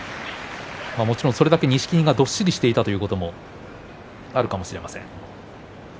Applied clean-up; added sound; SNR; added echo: none; none; none; none.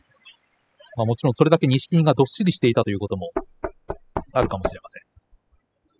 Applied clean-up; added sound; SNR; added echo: classical method spectral subtraction.